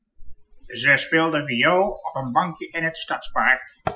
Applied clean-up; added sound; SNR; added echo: classical method Wiener filter.